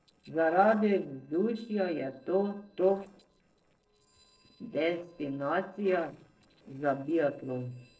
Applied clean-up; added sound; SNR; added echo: neural separator model SepFormer DNS4.